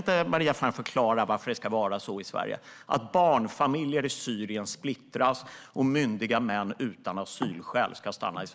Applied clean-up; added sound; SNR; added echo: none; none; none; none.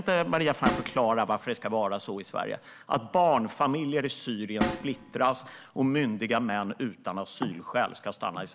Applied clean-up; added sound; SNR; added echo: none; Snare drum; 7 dB; none.